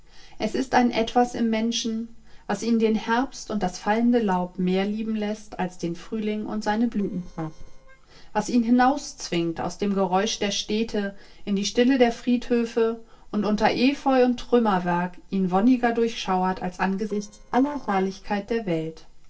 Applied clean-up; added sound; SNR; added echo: neural separator model SepFormer DNS4.